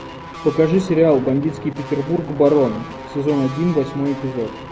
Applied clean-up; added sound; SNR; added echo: none; Guitar; 14 dB; none.